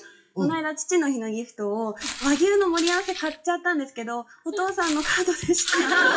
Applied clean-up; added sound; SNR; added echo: classical method WPE with log-MMSE.